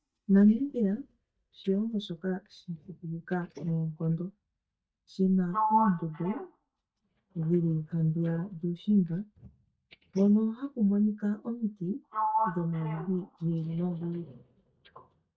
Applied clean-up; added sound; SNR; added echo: neural mask model DeepFilterNet 3.